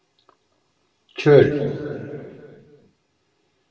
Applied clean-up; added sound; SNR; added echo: none; none; none; reverberation time 2.3 s.